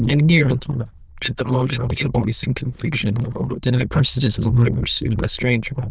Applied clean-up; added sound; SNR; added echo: neural diffusion model UNIVERSE++.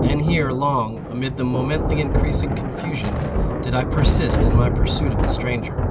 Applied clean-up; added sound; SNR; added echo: none; Thunder; -4 dB; none.